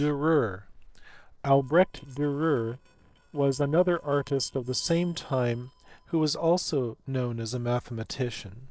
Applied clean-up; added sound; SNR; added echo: neural separator model SepFormer DNS4.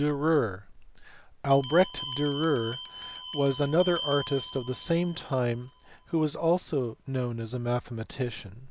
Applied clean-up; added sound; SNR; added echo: none; Bell; 8 dB; none.